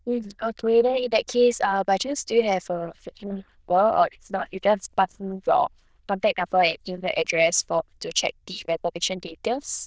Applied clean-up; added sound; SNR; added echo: neural diffusion model UNIVERSE++.